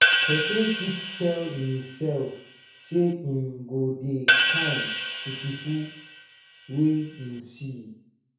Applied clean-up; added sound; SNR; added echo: none; Hi-hat; -1 dB; reverberation time 0.6 s.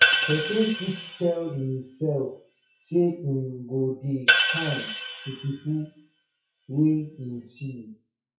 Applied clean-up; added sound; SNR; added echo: classical method WPE with log-MMSE.